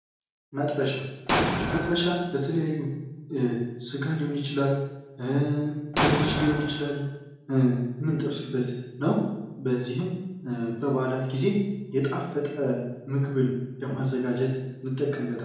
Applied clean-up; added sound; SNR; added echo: none; Explosion; 1 dB; reverberation time 0.8 s.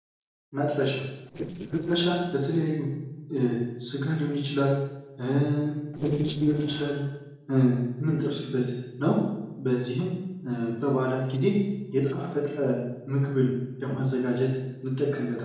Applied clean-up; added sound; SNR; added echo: neural separator model SepFormer DNS4.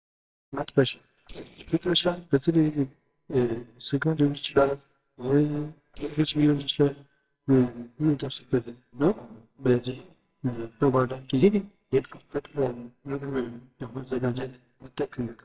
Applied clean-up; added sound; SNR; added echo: neural separator model SepFormer WHAMR!.